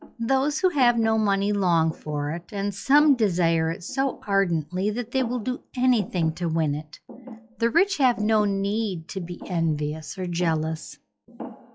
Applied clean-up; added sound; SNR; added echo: classical method log-MMSE.